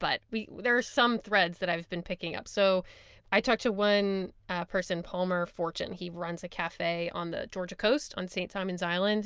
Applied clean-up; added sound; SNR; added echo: none; none; none; none.